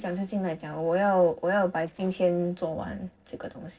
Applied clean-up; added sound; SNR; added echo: neural separator model SepFormer DNS4.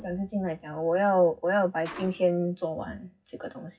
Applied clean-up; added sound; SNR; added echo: classical method WPE with log-MMSE.